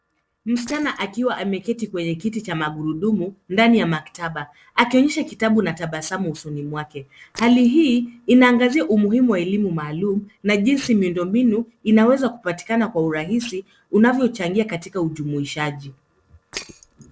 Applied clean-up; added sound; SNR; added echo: neural separator model SepFormer DNS4.